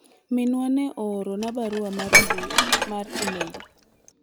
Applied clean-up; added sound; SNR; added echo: none; Dishes, pots, and pans; -4 dB; none.